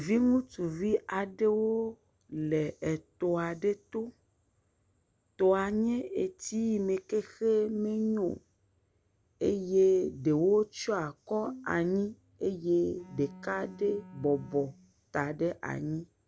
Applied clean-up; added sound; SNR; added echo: none; Bowed string instrument + Bowed string instrument; 18 dB; none.